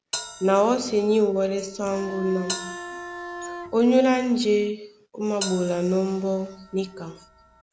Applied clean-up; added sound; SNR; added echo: none; Bell + Bowed string instrument; 13 dB; none.